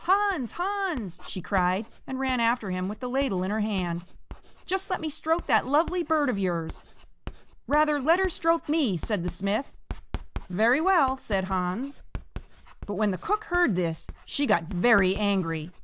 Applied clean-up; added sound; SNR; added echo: none; Writing; 13 dB; none.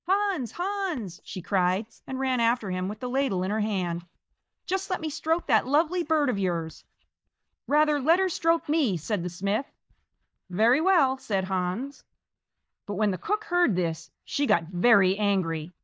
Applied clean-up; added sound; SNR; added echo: neural mask model DeepFilterNet 3.